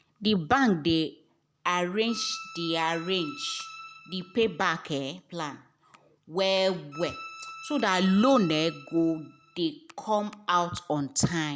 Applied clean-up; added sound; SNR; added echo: none; Bowed string instrument; 15 dB; none.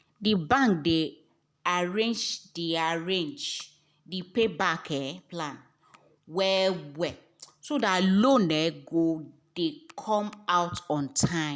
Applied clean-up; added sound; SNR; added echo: none; none; none; none.